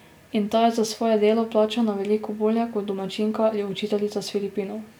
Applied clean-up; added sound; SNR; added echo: none; none; none; none.